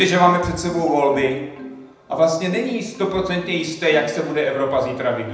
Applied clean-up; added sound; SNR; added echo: none; Marimba, xylophone; 18 dB; reverberation time 0.8 s.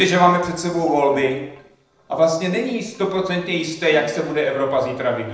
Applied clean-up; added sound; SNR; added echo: neural separator model SepFormer DNS4.